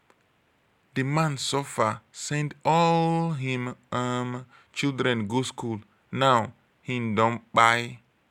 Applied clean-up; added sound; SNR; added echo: none; none; none; none.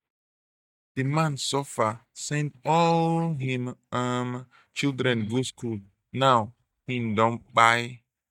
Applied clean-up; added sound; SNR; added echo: neural mask model DeepFilterNet 3.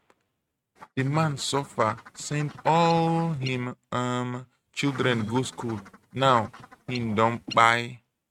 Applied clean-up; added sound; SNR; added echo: neural mask model RNNoise.